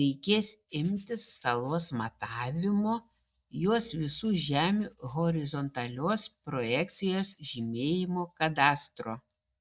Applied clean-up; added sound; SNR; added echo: neural mask model DeepFilterNet 3.